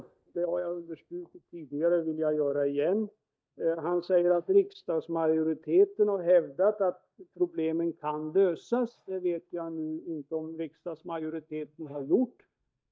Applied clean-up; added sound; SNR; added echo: neural mask model DeepFilterNet 3.